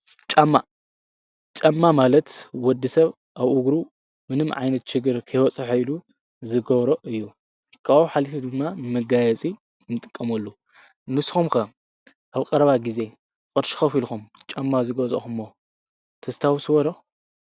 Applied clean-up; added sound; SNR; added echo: none; none; none; none.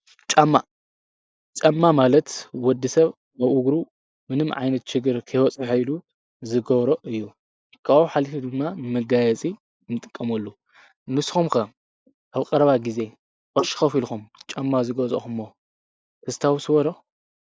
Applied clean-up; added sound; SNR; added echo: neural mask model Resemble Enhance denoiser.